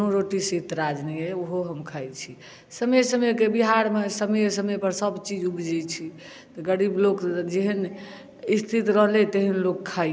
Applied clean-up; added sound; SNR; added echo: none; none; none; none.